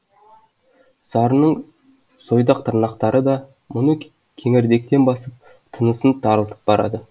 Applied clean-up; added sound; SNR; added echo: none; none; none; none.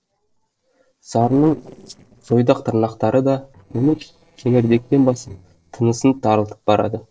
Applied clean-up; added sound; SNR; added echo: neural separator model SepFormer DNS4.